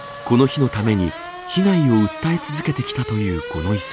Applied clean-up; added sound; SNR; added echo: none; Race car, auto racing / Accelerating, revving, vroom; 12 dB; none.